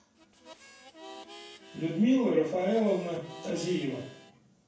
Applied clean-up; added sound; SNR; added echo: none; Harmonica; 19 dB; reverberation time 0.6 s.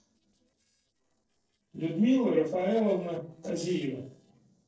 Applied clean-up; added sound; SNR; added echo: neural separator model SepFormer DNS4.